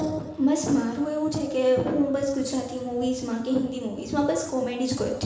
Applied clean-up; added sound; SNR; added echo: none; none; none; reverberation time 0.9 s.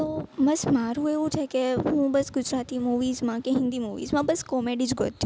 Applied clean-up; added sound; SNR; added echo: none; none; none; none.